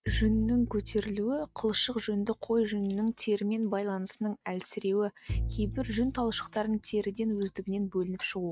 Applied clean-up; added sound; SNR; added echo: neural mask model RNNoise.